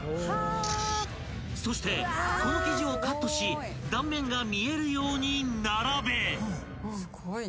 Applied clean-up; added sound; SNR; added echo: none; none; none; none.